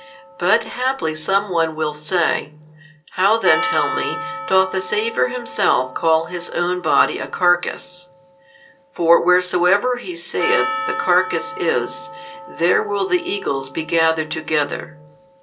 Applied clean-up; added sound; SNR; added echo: none; Percussion; 11 dB; reverberation time 0.2 s.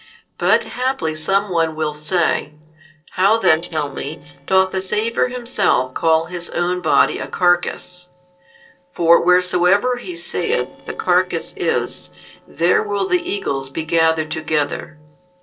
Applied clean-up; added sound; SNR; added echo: neural separator model SepFormer DNS4.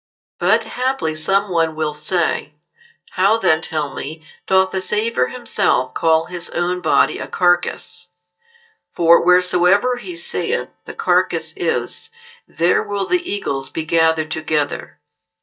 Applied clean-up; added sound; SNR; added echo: neural mask model DeepFilterNet 3.